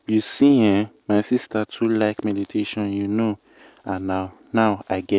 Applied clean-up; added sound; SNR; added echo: none; none; none; none.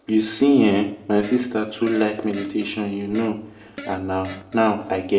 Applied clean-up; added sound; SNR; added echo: none; Fart; 19 dB; reverberation time 0.6 s.